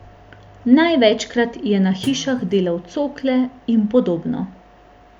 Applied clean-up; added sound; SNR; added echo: none; Guitar; 20 dB; none.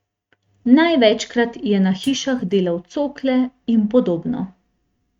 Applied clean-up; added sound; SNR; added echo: neural mask model RNNoise.